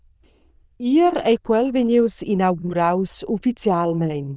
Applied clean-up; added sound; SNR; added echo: neural diffusion model UNIVERSE++.